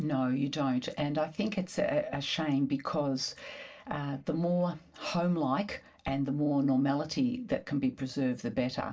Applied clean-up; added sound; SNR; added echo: none; none; none; reverberation time 0.2 s.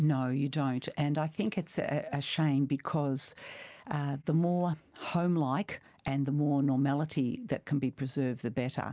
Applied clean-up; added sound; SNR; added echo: none; none; none; none.